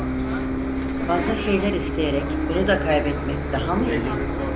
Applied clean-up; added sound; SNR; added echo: none; Bus; -1 dB; none.